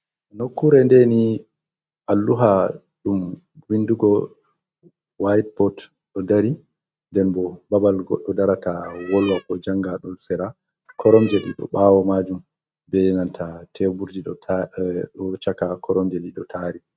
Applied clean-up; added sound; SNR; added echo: neural mask model RNNoise.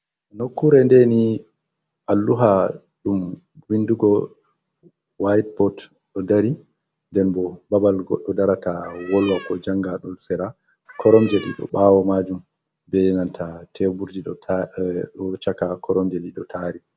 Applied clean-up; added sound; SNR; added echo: none; Cat; 18 dB; none.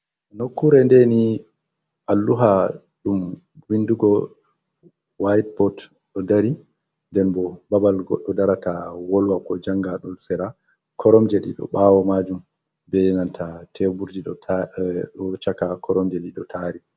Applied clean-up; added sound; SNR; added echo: none; none; none; none.